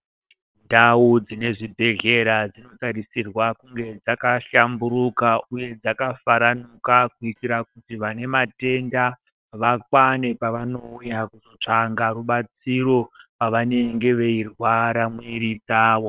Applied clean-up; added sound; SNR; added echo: neural separator model SepFormer WHAM!.